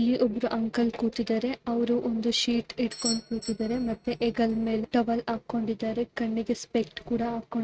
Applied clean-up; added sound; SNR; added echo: neural mask model RNNoise.